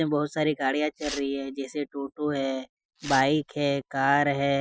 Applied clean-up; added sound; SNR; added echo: classical method Wiener filter.